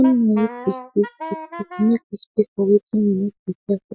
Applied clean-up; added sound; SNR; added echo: classical method Wiener filter.